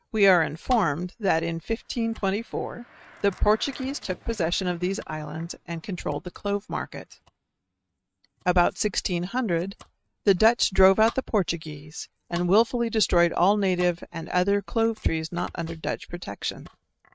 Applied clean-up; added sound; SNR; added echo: neural mask model RNNoise.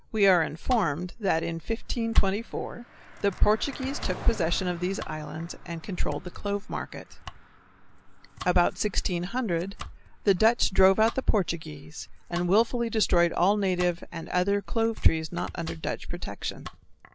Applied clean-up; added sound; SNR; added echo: none; Car passing by + Domestic sounds, home sounds; 19 dB; none.